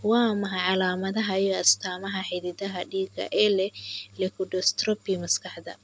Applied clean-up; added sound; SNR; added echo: none; none; none; none.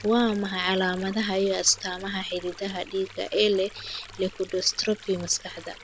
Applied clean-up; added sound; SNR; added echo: none; Stream; 19 dB; none.